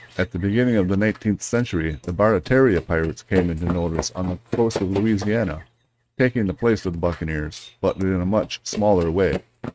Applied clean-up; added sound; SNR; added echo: neural mask model RNNoise.